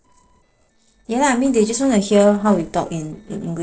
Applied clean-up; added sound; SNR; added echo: neural separator model SepFormer DNS4.